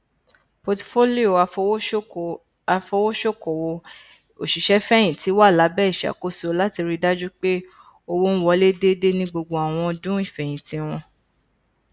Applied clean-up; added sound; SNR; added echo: none; none; none; none.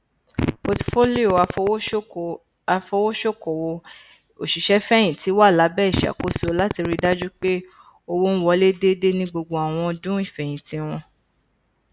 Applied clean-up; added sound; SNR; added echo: none; Fart; 6 dB; none.